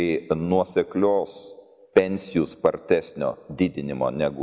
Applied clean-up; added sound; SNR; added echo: none; none; none; none.